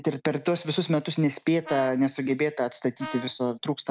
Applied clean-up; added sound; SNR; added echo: none; Brass instrument; 15 dB; none.